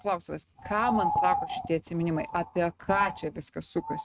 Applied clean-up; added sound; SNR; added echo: neural mask model RNNoise.